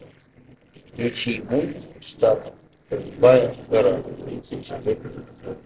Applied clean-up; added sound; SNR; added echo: neural separator model SepFormer DNS4.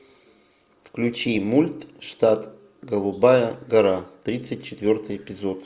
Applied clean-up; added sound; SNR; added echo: none; none; none; none.